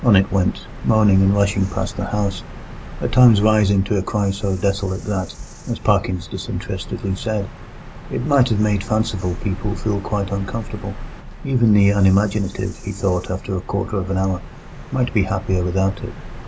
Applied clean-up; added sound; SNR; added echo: none; Bird vocalization, bird call, bird song; 14 dB; none.